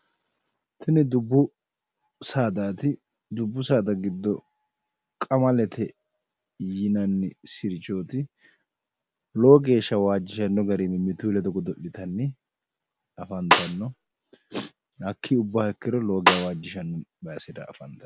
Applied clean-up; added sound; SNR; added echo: none; Snare drum; -3 dB; none.